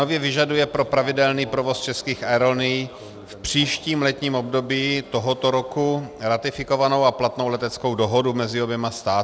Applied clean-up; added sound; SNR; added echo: none; none; none; none.